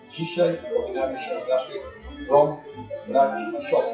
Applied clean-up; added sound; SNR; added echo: classical method WPE with log-MMSE.